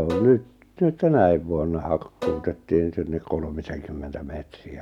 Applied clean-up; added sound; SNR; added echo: none; Bowed string instrument; 12 dB; none.